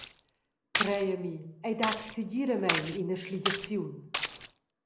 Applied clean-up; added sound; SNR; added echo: none; Splash, splatter; -1 dB; none.